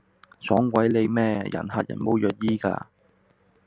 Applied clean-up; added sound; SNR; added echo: none; none; none; none.